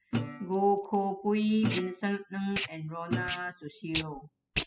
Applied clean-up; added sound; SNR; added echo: classical method spectral subtraction.